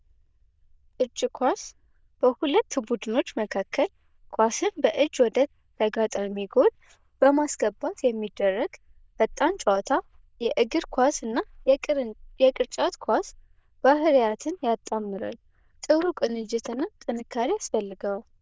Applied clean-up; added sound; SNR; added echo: neural diffusion model UNIVERSE++.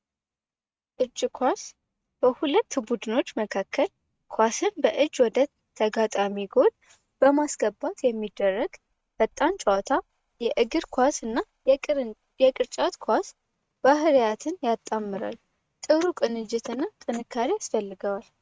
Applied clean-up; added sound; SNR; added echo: neural mask model RNNoise.